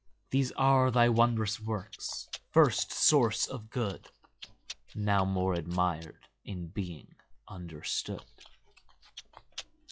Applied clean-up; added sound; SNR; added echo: classical method log-MMSE.